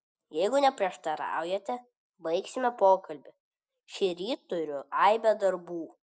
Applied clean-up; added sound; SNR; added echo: none; none; none; none.